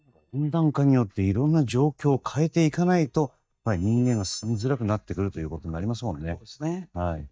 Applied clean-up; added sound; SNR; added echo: neural mask model DeepFilterNet 3.